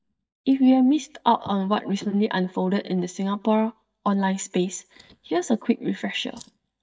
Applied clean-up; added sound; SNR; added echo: neural mask model DeepFilterNet 3.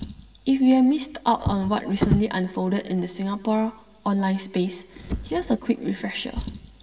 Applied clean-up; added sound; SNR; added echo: none; Drawer open or close; 9 dB; reverberation time 1.7 s.